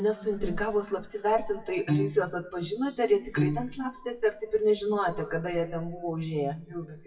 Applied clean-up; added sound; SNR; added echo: classical method WPE with log-MMSE.